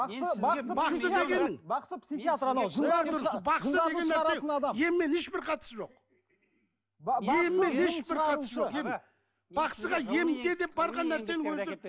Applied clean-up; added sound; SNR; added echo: none; none; none; none.